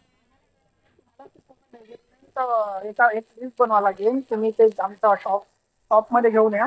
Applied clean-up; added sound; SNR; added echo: neural mask model DeepFilterNet 3.